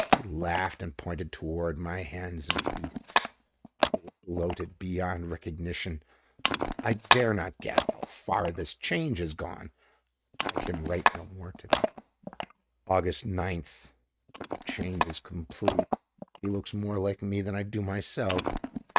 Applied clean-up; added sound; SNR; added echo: neural mask model RNNoise.